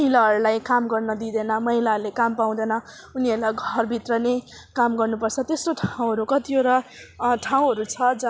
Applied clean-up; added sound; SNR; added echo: none; none; none; none.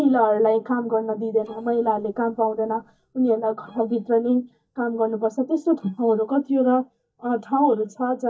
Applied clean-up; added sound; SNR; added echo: neural mask model DeepFilterNet 3.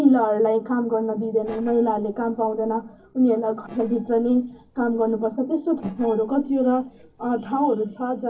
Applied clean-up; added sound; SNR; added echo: neural separator model SepFormer DNS4.